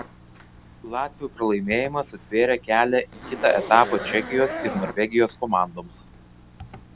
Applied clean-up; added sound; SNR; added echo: none; Zipper (clothing); 12 dB; none.